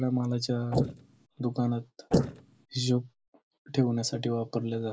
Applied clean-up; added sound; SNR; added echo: neural mask model Resemble Enhance denoiser.